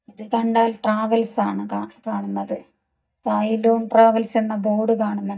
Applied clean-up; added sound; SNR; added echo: neural mask model DeepFilterNet 3.